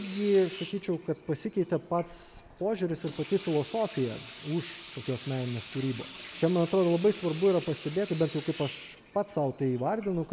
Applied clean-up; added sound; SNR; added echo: none; Sink (filling or washing) / Water tap, faucet; 11 dB; none.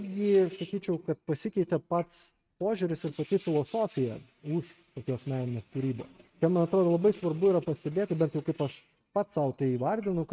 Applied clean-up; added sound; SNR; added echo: neural mask model RNNoise.